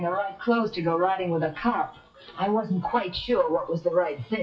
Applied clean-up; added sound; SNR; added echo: classical method WPE with log-MMSE.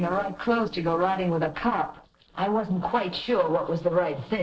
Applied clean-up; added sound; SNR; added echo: neural separator model SepFormer DNS4.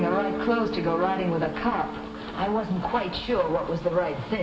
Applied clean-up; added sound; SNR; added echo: none; Mallet percussion; 8 dB; reverberation time 2.9 s.